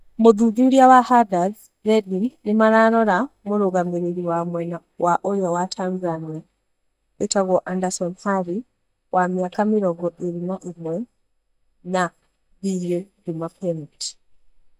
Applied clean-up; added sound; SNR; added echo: neural mask model DeepFilterNet 3.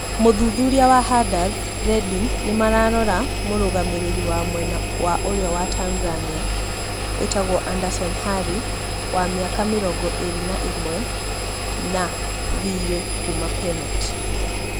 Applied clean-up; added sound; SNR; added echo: none; Engine; 1 dB; none.